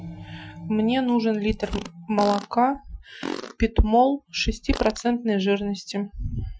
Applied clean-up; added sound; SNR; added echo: classical method Wiener filter.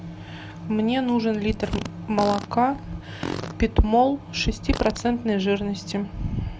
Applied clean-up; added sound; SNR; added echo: none; Fart; 13 dB; none.